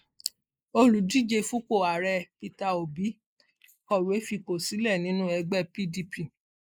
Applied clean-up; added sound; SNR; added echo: neural mask model Resemble Enhance denoiser.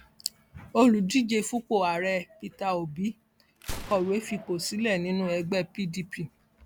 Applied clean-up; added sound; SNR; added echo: none; Gunshot, gunfire; 19 dB; none.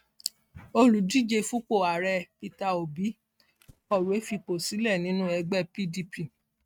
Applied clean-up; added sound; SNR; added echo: neural mask model RNNoise.